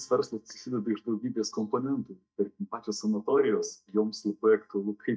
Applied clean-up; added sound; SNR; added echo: neural mask model DeepFilterNet 3.